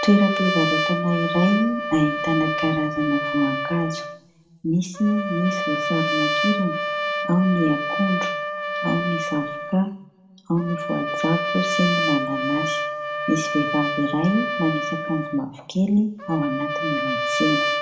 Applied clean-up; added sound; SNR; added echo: none; Trumpet; 3 dB; reverberation time 0.7 s.